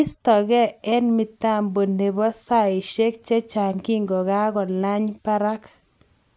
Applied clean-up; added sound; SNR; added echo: none; none; none; none.